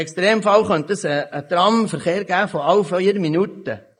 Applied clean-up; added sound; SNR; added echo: neural mask model Resemble Enhance denoiser.